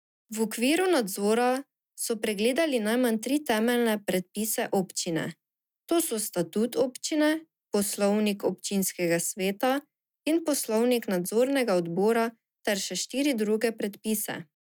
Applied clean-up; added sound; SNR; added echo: none; none; none; none.